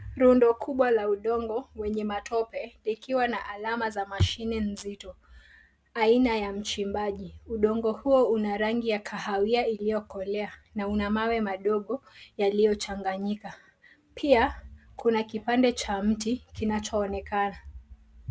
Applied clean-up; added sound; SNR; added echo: none; none; none; none.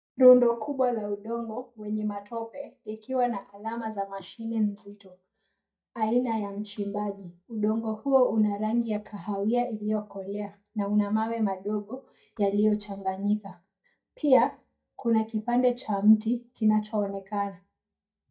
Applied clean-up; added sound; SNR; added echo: neural mask model DeepFilterNet 3.